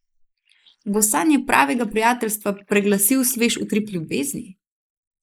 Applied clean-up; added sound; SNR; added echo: neural mask model Resemble Enhance denoiser.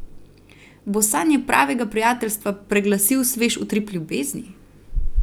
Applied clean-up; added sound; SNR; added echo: none; none; none; none.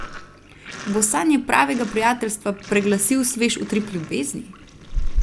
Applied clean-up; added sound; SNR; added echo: none; Sink (filling or washing); 19 dB; none.